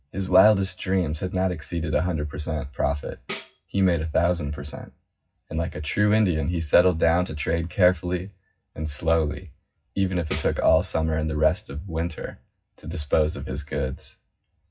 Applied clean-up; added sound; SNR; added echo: classical method WPE with log-MMSE.